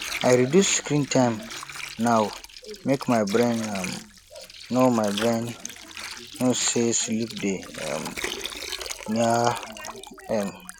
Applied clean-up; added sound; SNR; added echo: none; Water; 12 dB; none.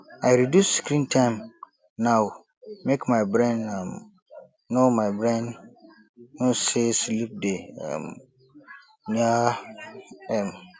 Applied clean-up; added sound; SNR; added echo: none; none; none; none.